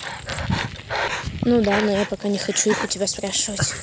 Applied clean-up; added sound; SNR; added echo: none; Breathing; 7 dB; none.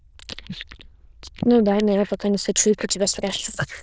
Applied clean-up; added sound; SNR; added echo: neural diffusion model UNIVERSE++.